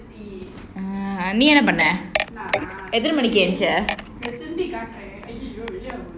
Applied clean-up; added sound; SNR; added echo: none; none; none; none.